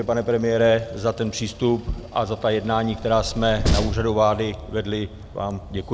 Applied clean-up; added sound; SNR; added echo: none; Train; 8 dB; none.